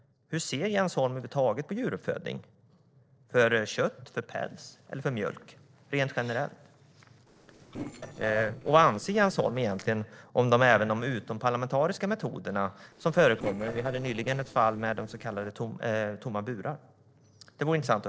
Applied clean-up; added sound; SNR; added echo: neural separator model SepFormer DNS4.